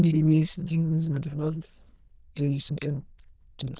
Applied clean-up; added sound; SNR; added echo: neural diffusion model UNIVERSE++.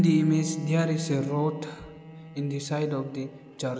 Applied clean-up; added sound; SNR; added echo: none; Bowed string instrument; 16 dB; none.